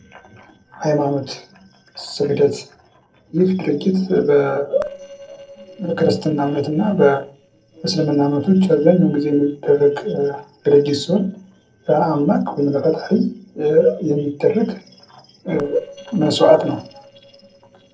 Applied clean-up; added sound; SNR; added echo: neural separator model SepFormer DNS4.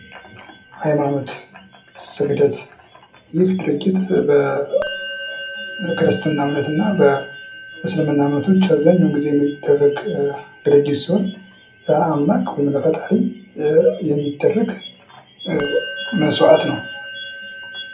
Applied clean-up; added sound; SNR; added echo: none; Musical instrument; 16 dB; reverberation time 0.3 s.